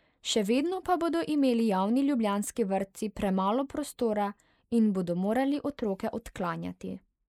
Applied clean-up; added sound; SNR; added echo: neural mask model Resemble Enhance denoiser.